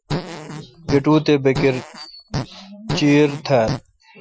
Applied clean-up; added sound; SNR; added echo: classical method Wiener filter.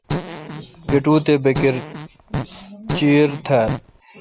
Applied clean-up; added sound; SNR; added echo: none; Fart; 8 dB; none.